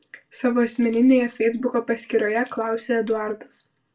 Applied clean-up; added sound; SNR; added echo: none; Chime; 12 dB; reverberation time 0.2 s.